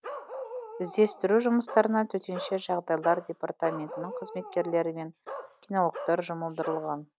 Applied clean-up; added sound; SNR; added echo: none; Bark; 13 dB; none.